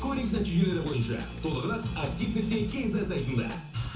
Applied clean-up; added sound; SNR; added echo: none; Drum / Drum kit; 16 dB; reverberation time 0.8 s.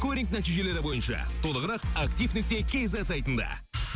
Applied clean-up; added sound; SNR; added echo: none; none; none; none.